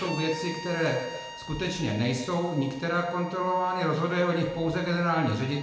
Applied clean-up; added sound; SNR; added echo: none; Bowed string instrument; 15 dB; reverberation time 1.0 s.